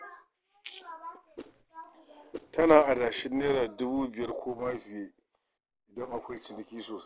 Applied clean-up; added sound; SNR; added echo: neural separator model SepFormer DNS4.